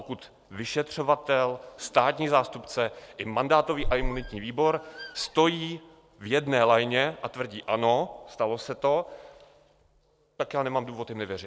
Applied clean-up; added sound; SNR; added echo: none; Squeak; 6 dB; none.